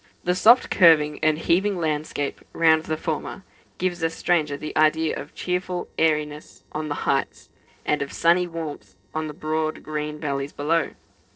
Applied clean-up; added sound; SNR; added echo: neural separator model SepFormer DNS4.